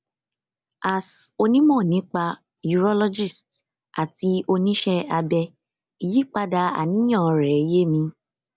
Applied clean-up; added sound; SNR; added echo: none; none; none; none.